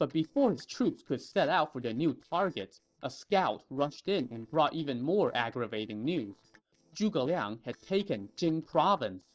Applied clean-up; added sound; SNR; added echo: neural separator model SepFormer DNS4.